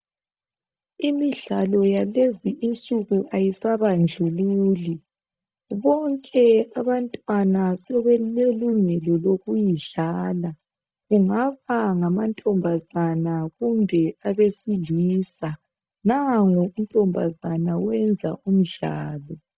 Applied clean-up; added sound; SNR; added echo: neural mask model DeepFilterNet 3.